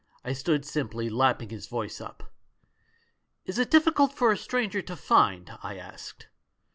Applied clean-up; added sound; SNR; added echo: none; none; none; none.